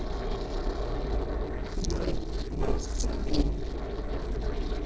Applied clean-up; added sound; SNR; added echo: neural separator model SepFormer DNS4.